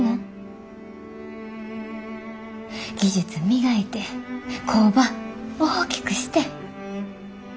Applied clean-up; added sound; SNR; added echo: none; none; none; none.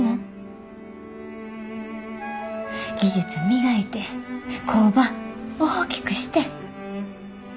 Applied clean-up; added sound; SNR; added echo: none; Wind instrument, woodwind instrument; 8 dB; none.